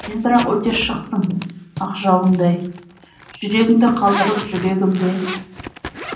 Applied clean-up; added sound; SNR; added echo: none; Zipper (clothing); 13 dB; reverberation time 0.6 s.